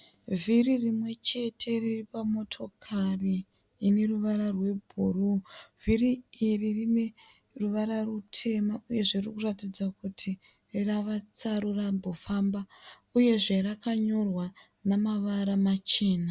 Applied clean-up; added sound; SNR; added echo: none; none; none; none.